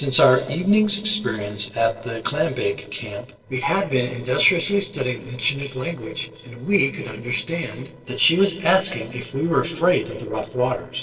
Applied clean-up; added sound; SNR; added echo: neural separator model SepFormer DNS4.